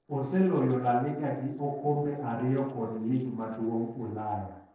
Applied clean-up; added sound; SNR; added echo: neural separator model SepFormer DNS4.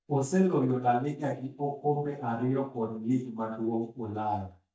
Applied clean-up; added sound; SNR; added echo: neural mask model DeepFilterNet 3.